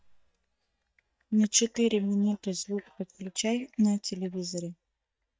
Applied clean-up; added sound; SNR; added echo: neural mask model DeepFilterNet 3.